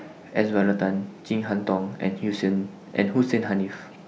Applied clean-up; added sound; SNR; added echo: none; none; none; none.